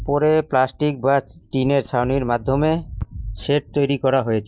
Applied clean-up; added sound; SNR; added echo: none; none; none; none.